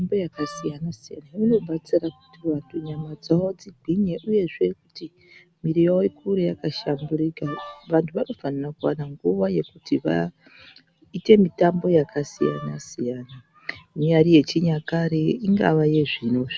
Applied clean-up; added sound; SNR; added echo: none; Wind instrument, woodwind instrument; 17 dB; none.